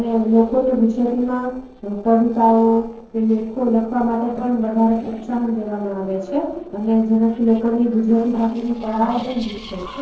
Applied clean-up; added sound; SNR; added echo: neural separator model SepFormer DNS4.